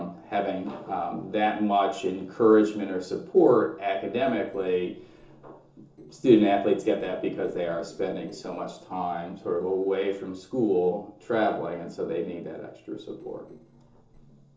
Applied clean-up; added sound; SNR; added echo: neural separator model SepFormer DNS4.